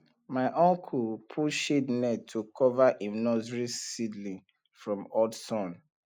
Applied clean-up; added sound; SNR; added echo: neural mask model Resemble Enhance denoiser.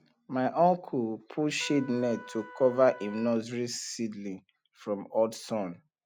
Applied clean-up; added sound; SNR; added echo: none; Trumpet; 18 dB; none.